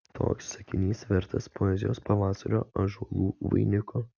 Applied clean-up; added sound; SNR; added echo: none; none; none; none.